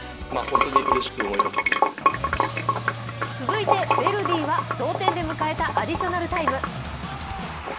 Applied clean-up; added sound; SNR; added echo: none; Sink (filling or washing) / Water; -2 dB; none.